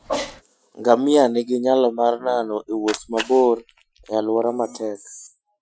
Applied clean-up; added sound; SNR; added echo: classical method Wiener filter.